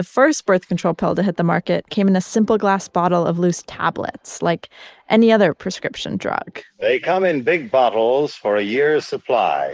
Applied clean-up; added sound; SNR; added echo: neural mask model Resemble Enhance denoiser.